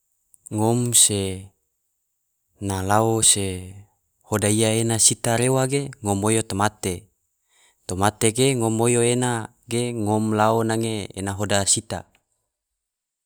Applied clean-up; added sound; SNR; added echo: none; none; none; none.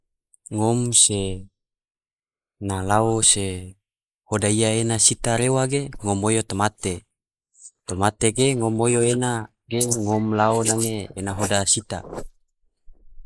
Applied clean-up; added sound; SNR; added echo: neural mask model Resemble Enhance denoiser.